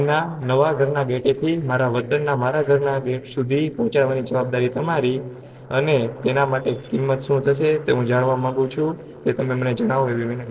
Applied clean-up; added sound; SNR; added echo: neural separator model SepFormer DNS4.